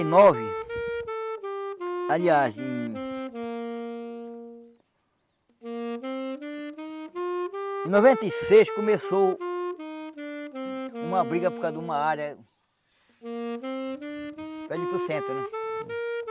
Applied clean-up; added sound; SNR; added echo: none; Wind instrument, woodwind instrument; 6 dB; none.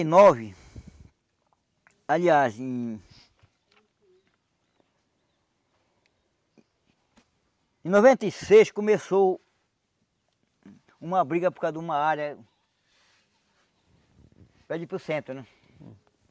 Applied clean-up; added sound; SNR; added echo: none; none; none; none.